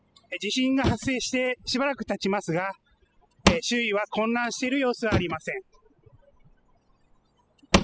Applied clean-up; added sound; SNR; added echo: classical method spectral subtraction.